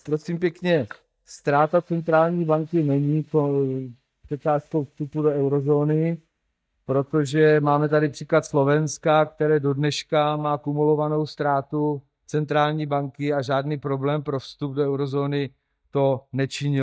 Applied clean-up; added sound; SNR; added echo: neural mask model DeepFilterNet 3.